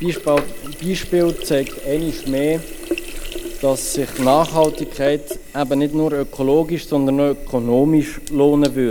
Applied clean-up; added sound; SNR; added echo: none; Sink (filling or washing); 11 dB; none.